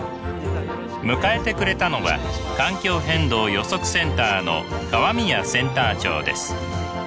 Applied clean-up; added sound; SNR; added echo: none; none; none; none.